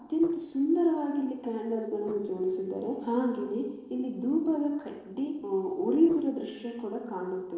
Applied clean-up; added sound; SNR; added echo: neural separator model SepFormer DNS4.